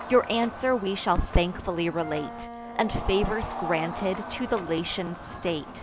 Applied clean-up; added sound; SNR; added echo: none; Crowd + Wind instrument, woodwind instrument; 10 dB; none.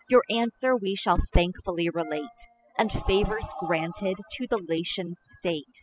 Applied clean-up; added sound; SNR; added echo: classical method spectral subtraction.